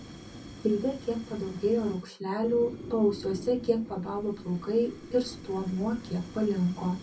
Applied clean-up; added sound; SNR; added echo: none; Fire; 14 dB; reverberation time 0.3 s.